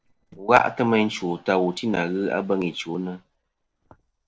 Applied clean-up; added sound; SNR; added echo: neural separator model SepFormer DNS4.